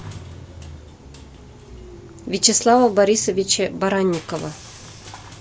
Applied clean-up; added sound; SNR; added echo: none; Crushing + Bus / Engine; 18 dB; none.